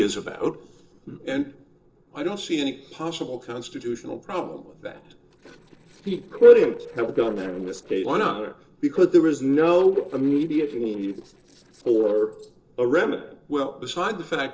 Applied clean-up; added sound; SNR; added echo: neural separator model SepFormer DNS4.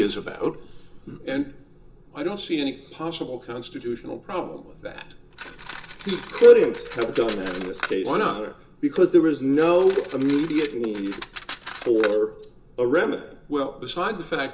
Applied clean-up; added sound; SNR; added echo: none; Cutlery, silverware; 12 dB; reverberation time 0.2 s.